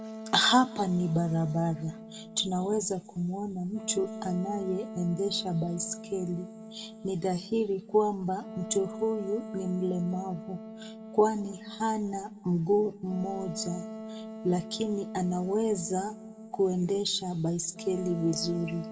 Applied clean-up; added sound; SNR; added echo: none; Wind instrument, woodwind instrument; 13 dB; reverberation time 0.7 s.